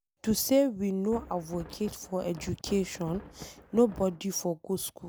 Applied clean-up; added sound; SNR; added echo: none; Thunder; 17 dB; none.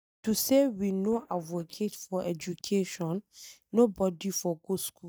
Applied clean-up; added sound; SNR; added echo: neural mask model DeepFilterNet 3.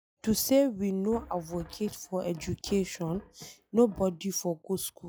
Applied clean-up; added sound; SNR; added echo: classical method log-MMSE.